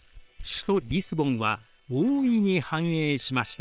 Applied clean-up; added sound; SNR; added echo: neural separator model SepFormer WHAM!.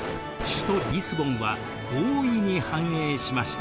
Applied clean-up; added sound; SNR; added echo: none; Fire; 11 dB; none.